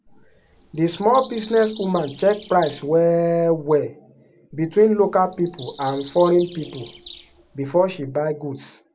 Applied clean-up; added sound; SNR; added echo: none; Bird vocalization, bird call, bird song; 20 dB; none.